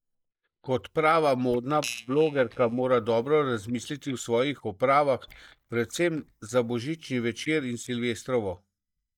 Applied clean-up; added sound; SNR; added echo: neural mask model DeepFilterNet 3.